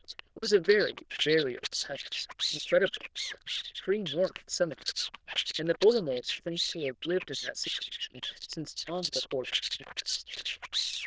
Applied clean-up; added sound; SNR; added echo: neural diffusion model UNIVERSE++.